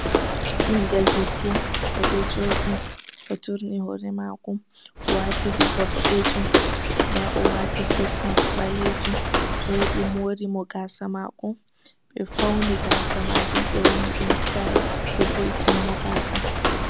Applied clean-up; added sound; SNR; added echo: none; Walk, footsteps; -4 dB; none.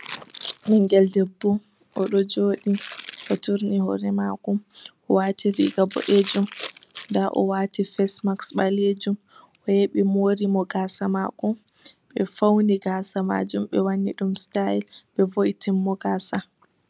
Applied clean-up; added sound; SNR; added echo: none; none; none; none.